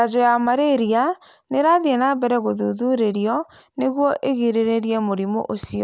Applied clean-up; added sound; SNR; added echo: none; none; none; none.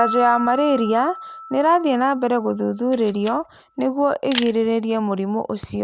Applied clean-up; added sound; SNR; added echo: none; Camera + Piano; 12 dB; none.